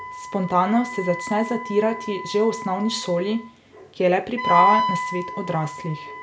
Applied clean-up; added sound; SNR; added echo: none; Wind instrument, woodwind instrument; 4 dB; none.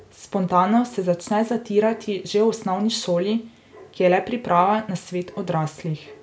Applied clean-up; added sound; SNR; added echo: none; none; none; none.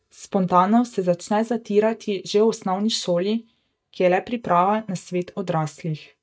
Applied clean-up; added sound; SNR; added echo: neural mask model DeepFilterNet 3.